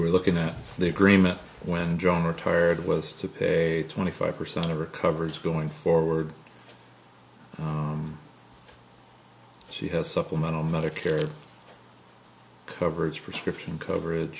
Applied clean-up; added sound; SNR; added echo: none; Crumpling, crinkling; 16 dB; none.